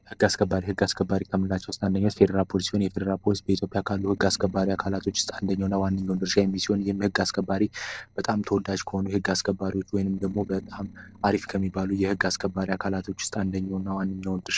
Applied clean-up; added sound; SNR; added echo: neural separator model SepFormer DNS4.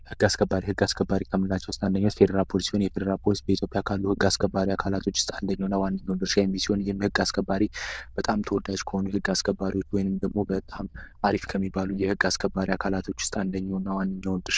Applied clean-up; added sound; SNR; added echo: neural diffusion model UNIVERSE++.